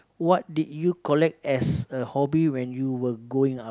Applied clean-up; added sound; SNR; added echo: none; none; none; none.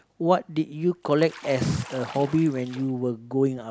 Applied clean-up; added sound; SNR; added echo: none; Bathtub (filling or washing) / Splash, splatter; 17 dB; none.